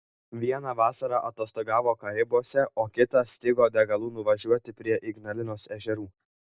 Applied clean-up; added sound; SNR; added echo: none; none; none; none.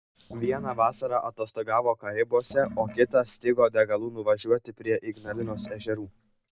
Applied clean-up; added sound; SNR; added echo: none; Sink (filling or washing) / Water; 16 dB; none.